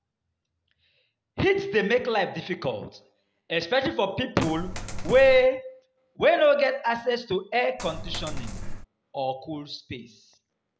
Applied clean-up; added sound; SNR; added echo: none; Coin (dropping); 6 dB; none.